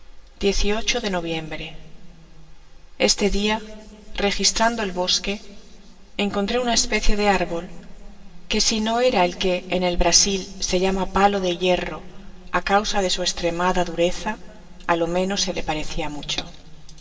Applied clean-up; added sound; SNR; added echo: none; none; none; reverberation time 2.9 s.